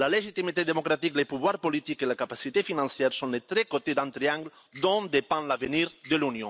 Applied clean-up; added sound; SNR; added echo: none; none; none; none.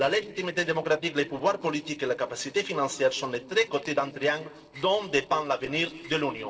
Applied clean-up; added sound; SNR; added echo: neural separator model SepFormer DNS4.